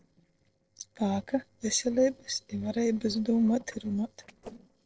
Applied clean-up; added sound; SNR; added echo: neural separator model SepFormer DNS4.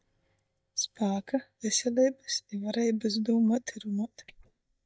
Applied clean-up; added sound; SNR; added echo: neural mask model DeepFilterNet 3.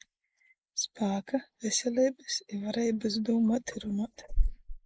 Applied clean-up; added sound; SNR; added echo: neural mask model Resemble Enhance denoiser.